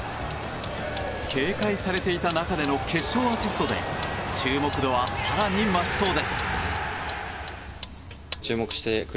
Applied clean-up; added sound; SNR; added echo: none; Vehicle; 14 dB; none.